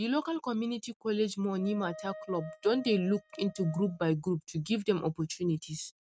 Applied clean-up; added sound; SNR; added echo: neural mask model RNNoise.